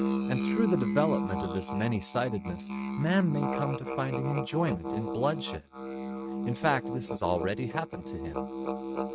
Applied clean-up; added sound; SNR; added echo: neural mask model RNNoise.